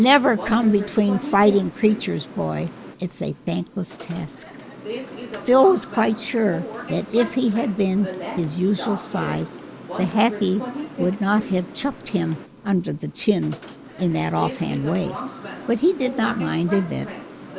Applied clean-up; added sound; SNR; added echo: none; Subway, metro, underground; 12 dB; none.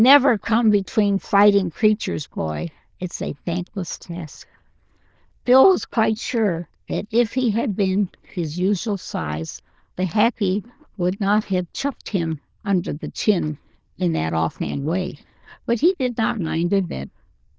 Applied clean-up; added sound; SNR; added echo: neural diffusion model UNIVERSE++.